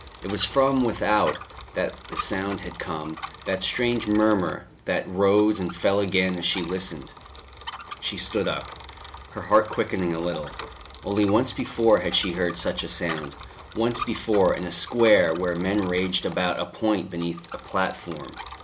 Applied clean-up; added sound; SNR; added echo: none; Bicycle; 15 dB; none.